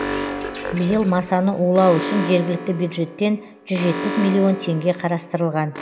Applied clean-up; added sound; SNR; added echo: none; Alarm; 9 dB; none.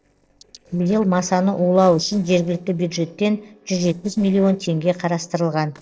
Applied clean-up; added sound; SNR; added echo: neural separator model SepFormer DNS4.